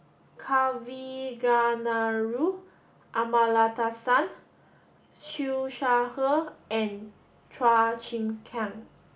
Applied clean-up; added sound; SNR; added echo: none; none; none; none.